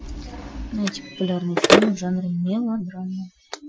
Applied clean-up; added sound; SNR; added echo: classical method Wiener filter.